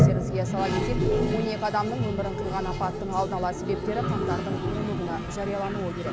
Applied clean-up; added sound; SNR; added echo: none; Toilet flush; -3 dB; none.